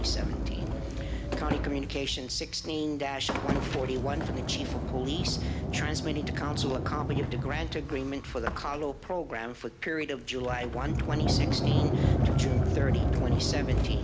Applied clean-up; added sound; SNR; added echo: none; Sliding door; -4 dB; none.